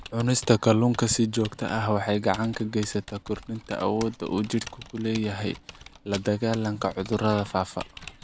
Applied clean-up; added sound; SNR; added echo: none; Typing; 19 dB; none.